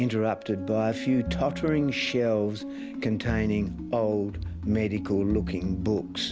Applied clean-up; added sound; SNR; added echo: none; none; none; none.